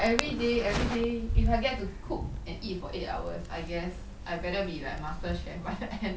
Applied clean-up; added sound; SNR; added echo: none; Crackle; 11 dB; none.